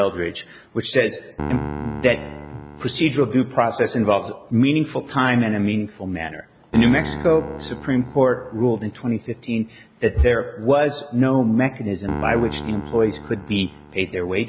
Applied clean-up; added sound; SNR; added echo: none; Piano; 14 dB; none.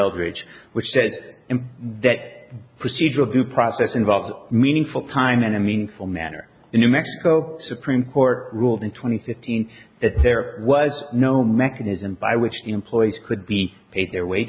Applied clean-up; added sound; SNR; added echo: none; none; none; none.